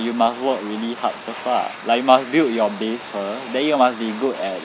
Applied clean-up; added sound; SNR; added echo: none; Domestic sounds, home sounds; 15 dB; none.